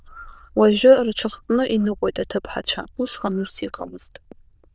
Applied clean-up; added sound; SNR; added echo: neural diffusion model UNIVERSE++.